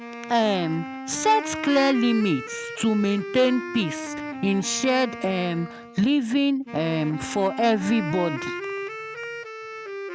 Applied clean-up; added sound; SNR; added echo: none; Wind instrument, woodwind instrument; 9 dB; none.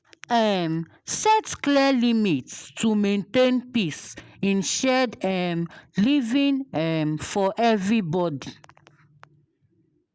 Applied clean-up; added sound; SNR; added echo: none; none; none; none.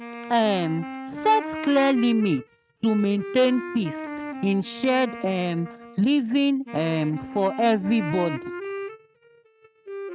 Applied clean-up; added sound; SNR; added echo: neural mask model RNNoise.